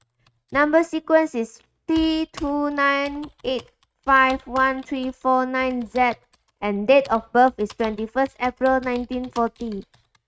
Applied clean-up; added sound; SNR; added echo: neural mask model RNNoise.